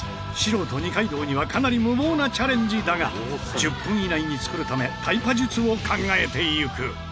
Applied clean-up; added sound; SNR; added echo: none; none; none; none.